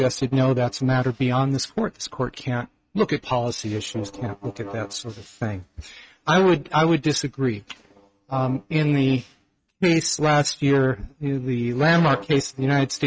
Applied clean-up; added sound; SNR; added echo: neural mask model RNNoise.